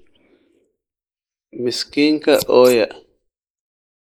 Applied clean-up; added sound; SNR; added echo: neural mask model Resemble Enhance denoiser.